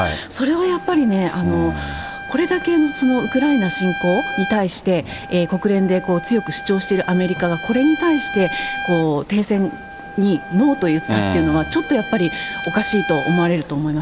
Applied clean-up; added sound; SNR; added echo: none; Trumpet; 11 dB; none.